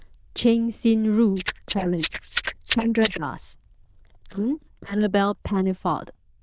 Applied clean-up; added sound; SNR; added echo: neural diffusion model UNIVERSE++.